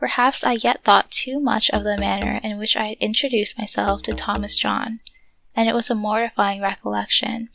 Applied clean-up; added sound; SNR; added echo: none; Musical instrument; 14 dB; none.